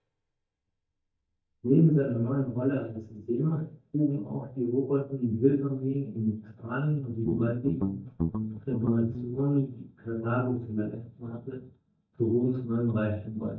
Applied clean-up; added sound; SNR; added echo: neural mask model DeepFilterNet 3.